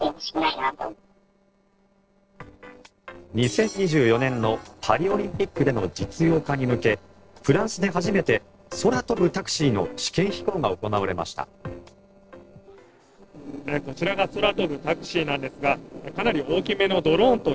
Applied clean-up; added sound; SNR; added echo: neural separator model SepFormer DNS4.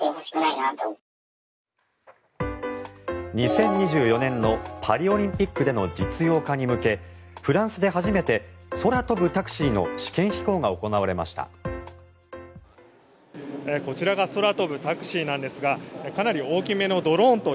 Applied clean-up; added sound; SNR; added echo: none; none; none; none.